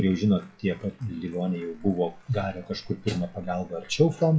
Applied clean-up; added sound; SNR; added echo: classical method WPE with log-MMSE.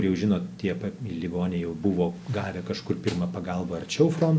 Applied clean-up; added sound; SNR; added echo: none; none; none; none.